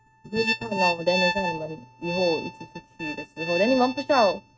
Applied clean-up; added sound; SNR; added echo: neural mask model RNNoise.